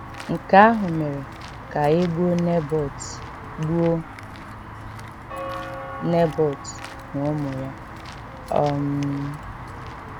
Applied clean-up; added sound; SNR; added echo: none; Walk, footsteps / Bell; 12 dB; none.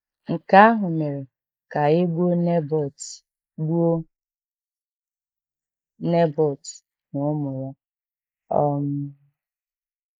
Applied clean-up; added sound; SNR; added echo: neural mask model Resemble Enhance denoiser.